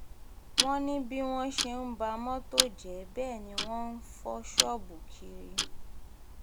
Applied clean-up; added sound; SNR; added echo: none; Tick-tock; -1 dB; none.